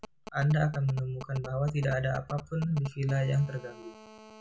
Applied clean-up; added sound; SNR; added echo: none; Telephone; 18 dB; none.